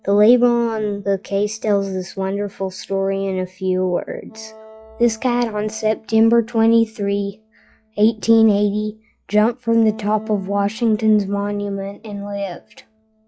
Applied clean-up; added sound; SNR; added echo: classical method log-MMSE.